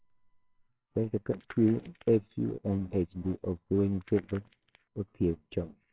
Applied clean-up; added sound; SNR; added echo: neural separator model SepFormer WHAMR!.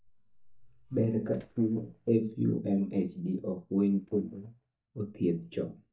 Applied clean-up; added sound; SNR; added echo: neural mask model DeepFilterNet 3.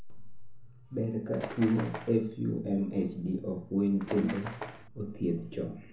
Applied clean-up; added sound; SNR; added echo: none; Bird; 10 dB; reverberation time 0.6 s.